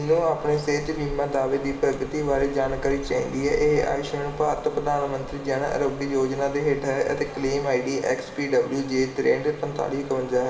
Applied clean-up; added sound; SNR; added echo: none; Gull, seagull; 16 dB; reverberation time 2.3 s.